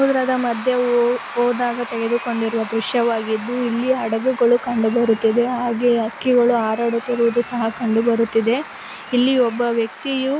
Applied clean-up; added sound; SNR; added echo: none; Applause / Crowd / Cheering; 15 dB; none.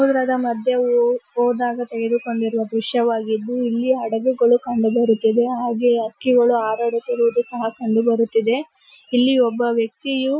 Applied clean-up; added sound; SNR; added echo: classical method Wiener filter.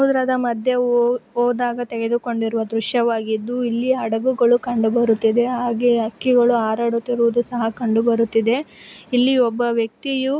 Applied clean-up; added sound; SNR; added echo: none; none; none; none.